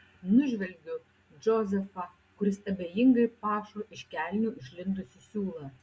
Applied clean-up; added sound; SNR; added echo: none; none; none; none.